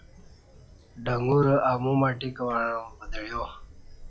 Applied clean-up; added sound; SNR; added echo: classical method log-MMSE.